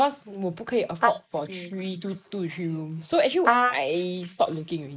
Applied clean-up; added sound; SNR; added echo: neural mask model Resemble Enhance denoiser.